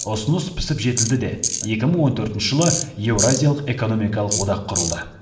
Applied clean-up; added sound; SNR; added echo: none; Tools; 7 dB; reverberation time 1.9 s.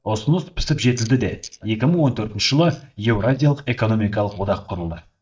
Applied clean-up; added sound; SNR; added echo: neural mask model DeepFilterNet 3.